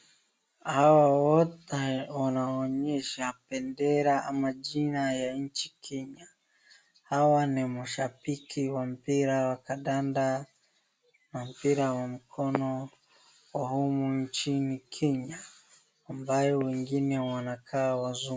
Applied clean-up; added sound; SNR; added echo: none; none; none; none.